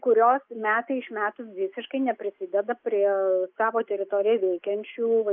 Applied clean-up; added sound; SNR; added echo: neural mask model Resemble Enhance denoiser.